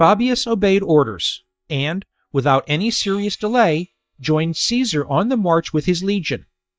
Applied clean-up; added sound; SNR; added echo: neural mask model DeepFilterNet 3.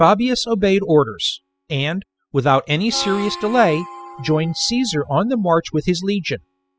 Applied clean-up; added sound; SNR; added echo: classical method spectral subtraction.